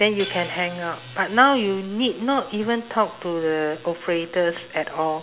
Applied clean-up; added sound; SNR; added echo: none; Hi-hat; 19 dB; none.